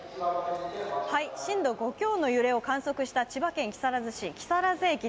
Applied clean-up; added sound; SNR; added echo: none; none; none; none.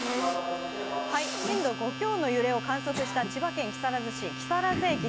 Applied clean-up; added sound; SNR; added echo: none; Cough + Domestic sounds, home sounds; 5 dB; none.